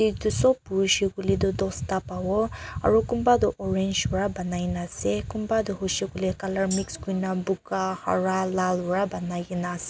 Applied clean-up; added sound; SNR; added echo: none; Tambourine; 15 dB; none.